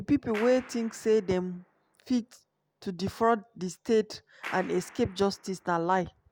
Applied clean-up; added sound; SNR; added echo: none; Clapping; 19 dB; none.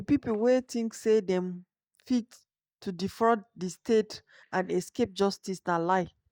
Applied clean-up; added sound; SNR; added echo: neural mask model DeepFilterNet 3.